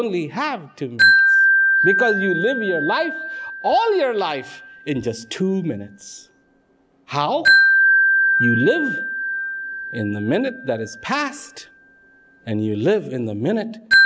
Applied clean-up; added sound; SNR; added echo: none; Wind chime; -3 dB; none.